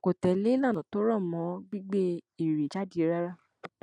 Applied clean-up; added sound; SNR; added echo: none; none; none; none.